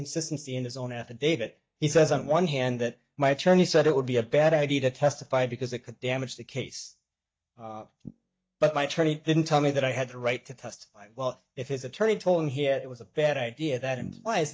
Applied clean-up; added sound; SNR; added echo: neural mask model DeepFilterNet 3.